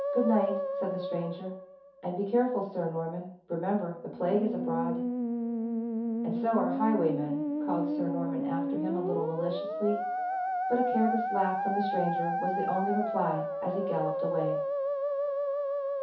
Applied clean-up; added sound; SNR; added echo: none; Musical instrument; 0 dB; reverberation time 0.5 s.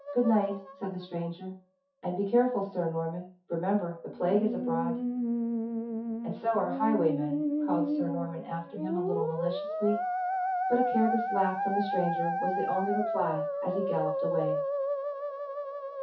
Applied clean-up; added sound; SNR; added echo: classical method WPE with log-MMSE.